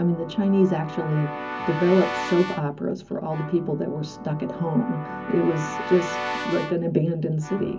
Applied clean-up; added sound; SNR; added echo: none; Keyboard (musical) / Brass instrument; 9 dB; reverberation time 0.3 s.